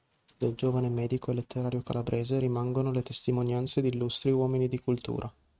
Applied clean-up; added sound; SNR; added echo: neural mask model RNNoise.